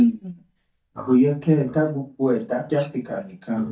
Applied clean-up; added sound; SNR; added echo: neural mask model DeepFilterNet 3.